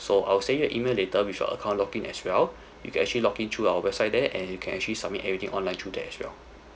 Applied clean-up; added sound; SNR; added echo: none; none; none; none.